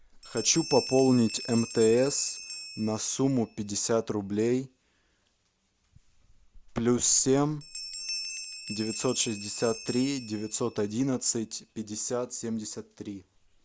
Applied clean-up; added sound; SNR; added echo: none; Bell; 13 dB; none.